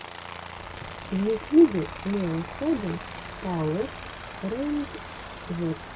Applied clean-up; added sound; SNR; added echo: none; Aircraft; 12 dB; none.